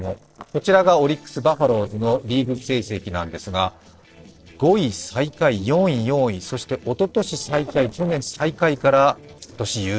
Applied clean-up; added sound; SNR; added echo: neural separator model SepFormer DNS4.